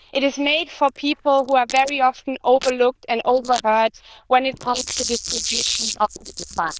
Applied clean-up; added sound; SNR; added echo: neural diffusion model UNIVERSE++.